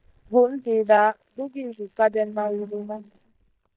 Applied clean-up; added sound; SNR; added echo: neural mask model DeepFilterNet 3.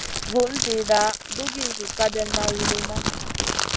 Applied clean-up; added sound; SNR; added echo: none; Crackle; 1 dB; none.